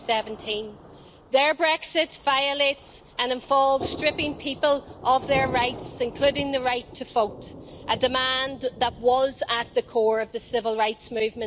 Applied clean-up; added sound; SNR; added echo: none; Thunder; 15 dB; none.